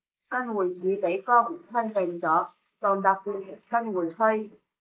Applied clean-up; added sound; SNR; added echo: neural mask model Resemble Enhance denoiser.